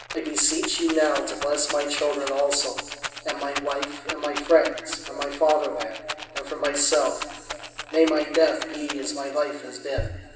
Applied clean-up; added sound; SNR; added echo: none; Rattle; 10 dB; reverberation time 2.2 s.